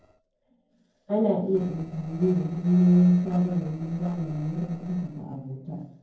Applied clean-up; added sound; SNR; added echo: neural separator model SepFormer DNS4.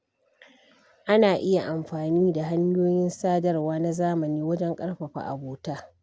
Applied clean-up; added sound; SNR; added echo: none; none; none; none.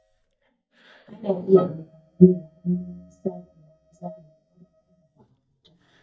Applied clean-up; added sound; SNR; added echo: neural mask model DeepFilterNet 3.